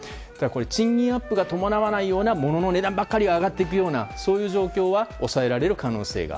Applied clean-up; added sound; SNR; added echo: none; Wind instrument, woodwind instrument; 19 dB; none.